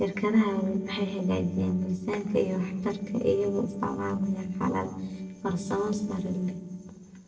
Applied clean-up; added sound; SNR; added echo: neural separator model SepFormer DNS4.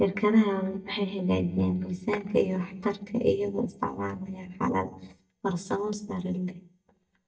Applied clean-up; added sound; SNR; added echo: neural mask model DeepFilterNet 3.